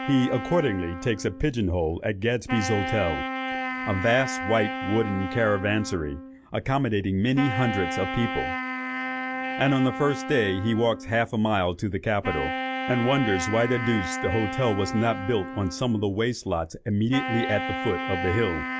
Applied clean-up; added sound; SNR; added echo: none; Wind instrument, woodwind instrument; 6 dB; none.